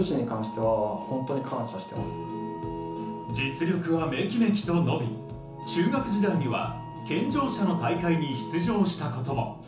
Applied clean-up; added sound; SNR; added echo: none; Wind instrument, woodwind instrument; 15 dB; reverberation time 0.8 s.